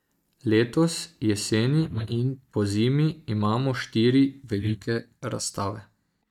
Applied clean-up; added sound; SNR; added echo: neural mask model DeepFilterNet 3.